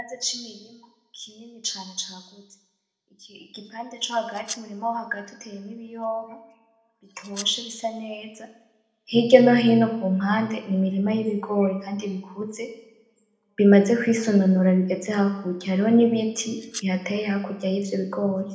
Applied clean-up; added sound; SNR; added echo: none; Domestic sounds, home sounds; 15 dB; reverberation time 0.7 s.